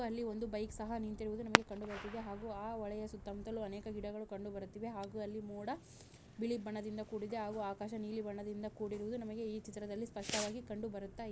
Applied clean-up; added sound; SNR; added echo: none; Fireworks; 4 dB; none.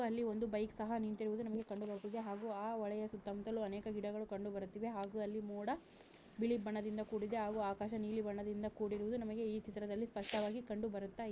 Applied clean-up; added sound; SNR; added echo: neural mask model Resemble Enhance denoiser.